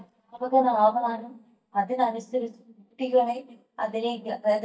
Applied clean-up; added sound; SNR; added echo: neural mask model DeepFilterNet 3.